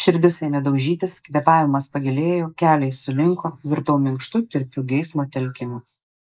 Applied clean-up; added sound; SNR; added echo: neural mask model Resemble Enhance denoiser.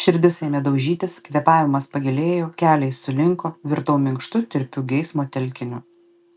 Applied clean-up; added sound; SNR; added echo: none; none; none; none.